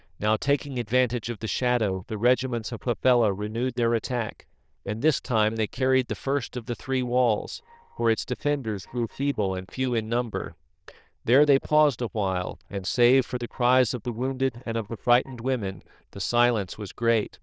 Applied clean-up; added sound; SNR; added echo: neural diffusion model UNIVERSE++.